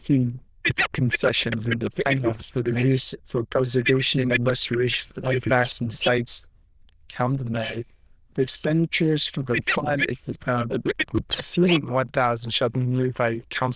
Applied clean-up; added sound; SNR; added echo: neural diffusion model UNIVERSE++.